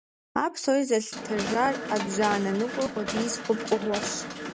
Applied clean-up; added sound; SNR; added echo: none; Mechanisms; 6 dB; none.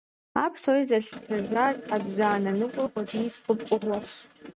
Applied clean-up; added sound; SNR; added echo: neural mask model RNNoise.